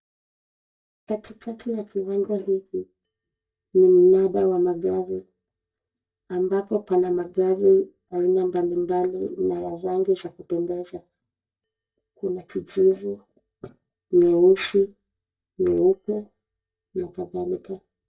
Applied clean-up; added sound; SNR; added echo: neural mask model DeepFilterNet 3.